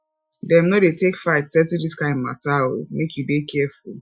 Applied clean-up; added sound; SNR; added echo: classical method Wiener filter.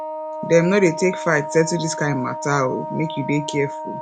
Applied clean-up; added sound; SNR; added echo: none; Wind instrument, woodwind instrument; 8 dB; none.